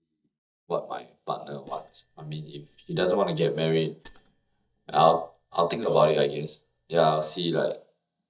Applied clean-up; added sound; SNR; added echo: neural mask model DeepFilterNet 3.